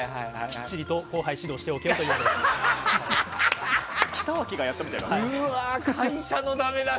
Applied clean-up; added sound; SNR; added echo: none; none; none; none.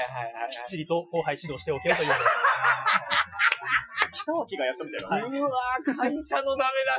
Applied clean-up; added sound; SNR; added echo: classical method Wiener filter.